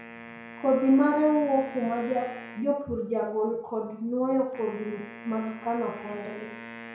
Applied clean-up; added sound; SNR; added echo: none; Wind instrument, woodwind instrument; 16 dB; reverberation time 0.6 s.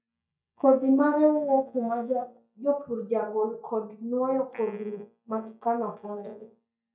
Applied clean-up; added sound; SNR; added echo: neural mask model DeepFilterNet 3.